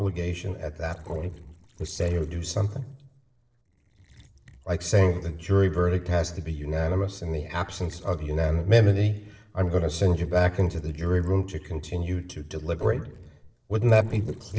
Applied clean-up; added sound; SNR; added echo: neural separator model SepFormer DNS4.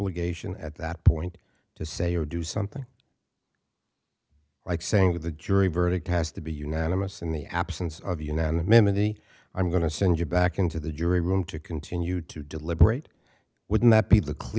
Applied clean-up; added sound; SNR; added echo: none; none; none; none.